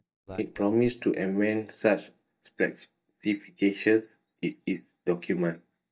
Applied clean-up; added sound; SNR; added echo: neural mask model DeepFilterNet 3.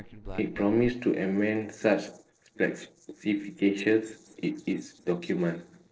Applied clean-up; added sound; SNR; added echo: neural separator model SepFormer DNS4.